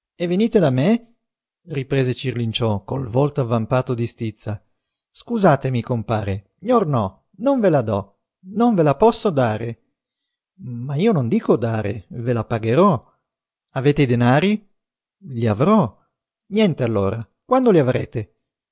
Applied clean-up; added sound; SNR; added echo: none; none; none; none.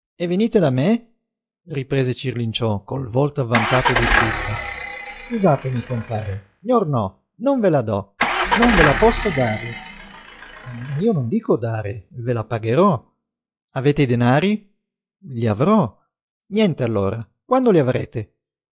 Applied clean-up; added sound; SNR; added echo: classical method log-MMSE.